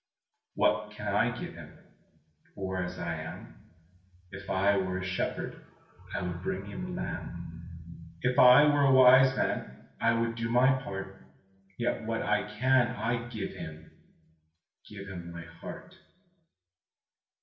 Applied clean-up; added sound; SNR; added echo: none; none; none; reverberation time 0.9 s.